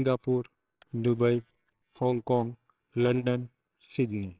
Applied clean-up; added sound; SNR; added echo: neural separator model SepFormer WHAMR!.